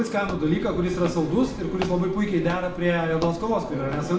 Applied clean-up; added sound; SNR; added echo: none; Walk, footsteps; 13 dB; reverberation time 0.5 s.